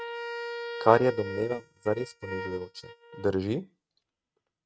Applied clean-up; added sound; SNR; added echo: neural mask model RNNoise.